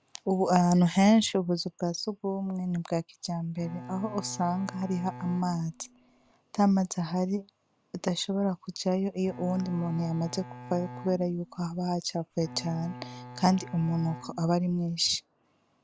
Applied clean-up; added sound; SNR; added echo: none; Bowed string instrument; 15 dB; none.